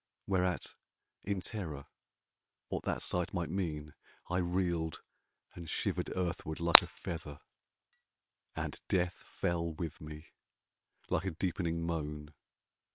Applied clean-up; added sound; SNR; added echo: neural separator model SepFormer WHAM!.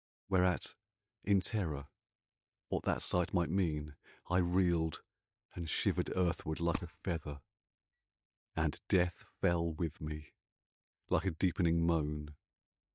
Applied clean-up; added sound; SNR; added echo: neural mask model DeepFilterNet 3.